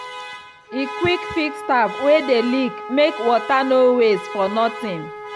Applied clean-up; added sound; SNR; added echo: none; Wind instrument, woodwind instrument + Alarm; 11 dB; none.